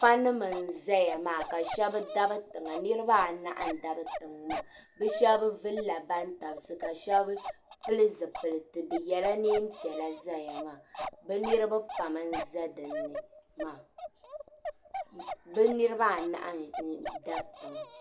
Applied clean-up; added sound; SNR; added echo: none; Bark; 10 dB; none.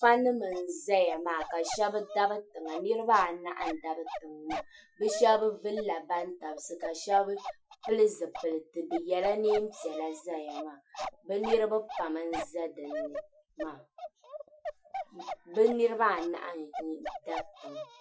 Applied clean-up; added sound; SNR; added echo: classical method Wiener filter.